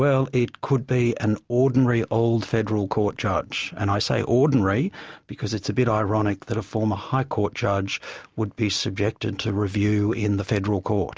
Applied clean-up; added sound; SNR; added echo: none; none; none; none.